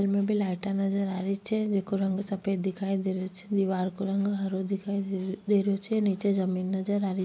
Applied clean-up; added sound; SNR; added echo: none; none; none; none.